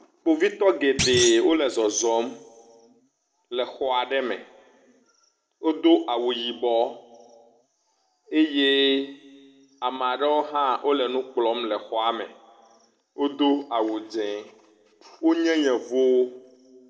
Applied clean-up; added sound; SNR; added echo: none; Thump, thud; 4 dB; reverberation time 1.3 s.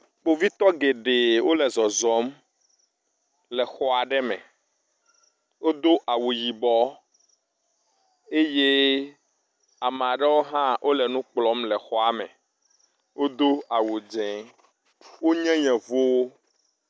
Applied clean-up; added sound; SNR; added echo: none; none; none; none.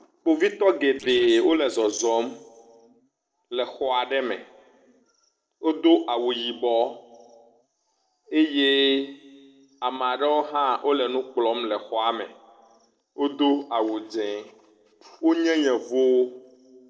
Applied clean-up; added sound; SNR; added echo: neural separator model SepFormer DNS4.